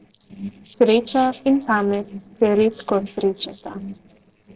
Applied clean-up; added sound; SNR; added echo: neural separator model SepFormer DNS4.